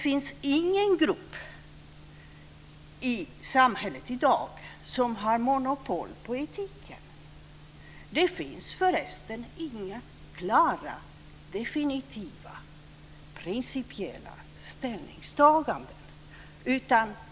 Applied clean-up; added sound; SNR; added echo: none; none; none; none.